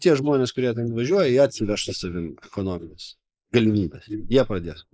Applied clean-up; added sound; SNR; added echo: neural mask model Resemble Enhance denoiser.